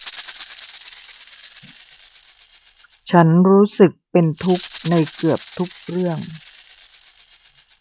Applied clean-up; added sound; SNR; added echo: none; Rattle (instrument); 10 dB; none.